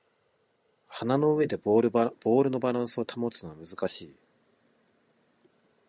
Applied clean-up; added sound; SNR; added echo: none; none; none; none.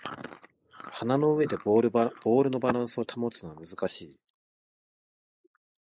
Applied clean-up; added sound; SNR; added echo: neural mask model Resemble Enhance denoiser.